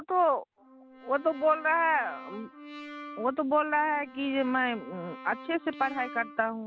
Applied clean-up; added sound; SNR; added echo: none; Brass instrument; 16 dB; none.